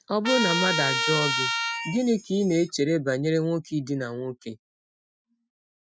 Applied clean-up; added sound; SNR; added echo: classical method Wiener filter.